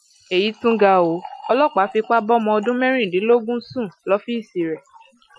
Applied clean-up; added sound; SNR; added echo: classical method Wiener filter.